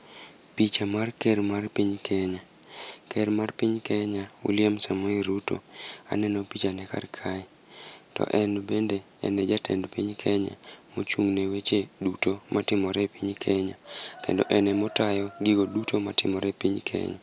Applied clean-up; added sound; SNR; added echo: none; none; none; none.